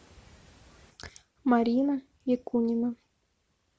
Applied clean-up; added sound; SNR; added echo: none; none; none; none.